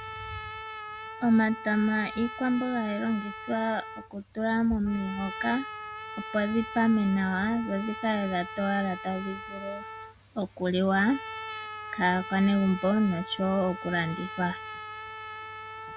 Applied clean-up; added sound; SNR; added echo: none; Trumpet; 11 dB; none.